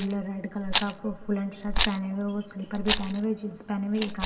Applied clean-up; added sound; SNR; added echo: none; Rattle; 2 dB; reverberation time 3.0 s.